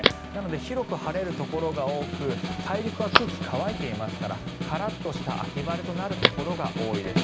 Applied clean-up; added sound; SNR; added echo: none; Telephone + Snare drum; -1 dB; none.